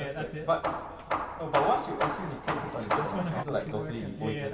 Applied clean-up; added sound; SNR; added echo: none; Hammer / Wood; 0 dB; reverberation time 2.5 s.